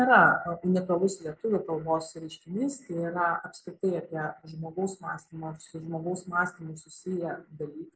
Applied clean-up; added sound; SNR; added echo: none; none; none; none.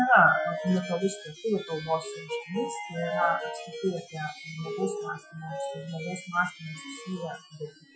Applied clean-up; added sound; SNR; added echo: classical method Wiener filter.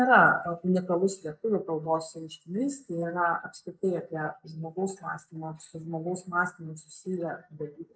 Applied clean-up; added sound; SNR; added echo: neural mask model Resemble Enhance denoiser.